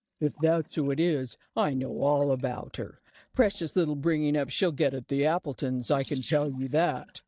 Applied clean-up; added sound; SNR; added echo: neural mask model DeepFilterNet 3.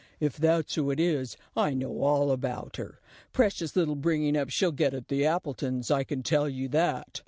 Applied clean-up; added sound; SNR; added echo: none; none; none; none.